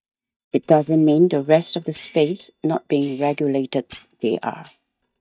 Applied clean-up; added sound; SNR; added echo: neural mask model DeepFilterNet 3.